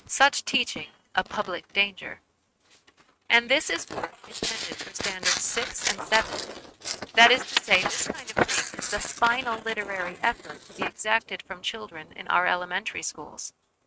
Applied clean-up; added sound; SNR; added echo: neural mask model RNNoise.